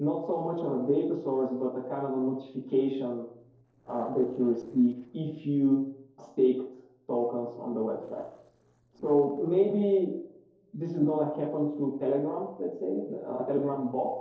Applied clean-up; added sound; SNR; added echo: neural separator model SepFormer DNS4.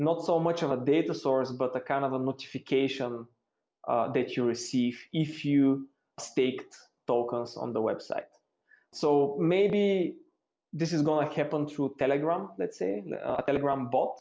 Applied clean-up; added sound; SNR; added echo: none; none; none; none.